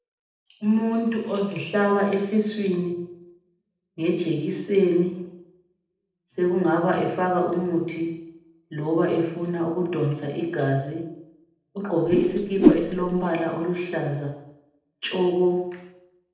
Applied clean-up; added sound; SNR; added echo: neural separator model SepFormer DNS4.